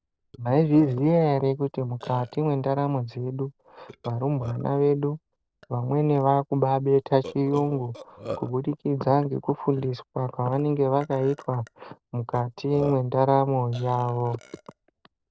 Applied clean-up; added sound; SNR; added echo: neural separator model SepFormer DNS4.